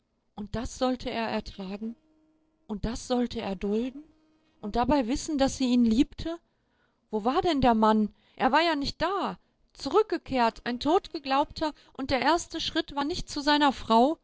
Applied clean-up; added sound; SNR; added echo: neural separator model SepFormer DNS4.